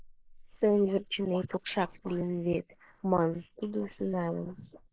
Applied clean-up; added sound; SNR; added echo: neural mask model Resemble Enhance denoiser.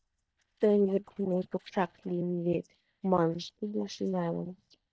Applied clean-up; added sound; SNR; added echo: neural mask model DeepFilterNet 3.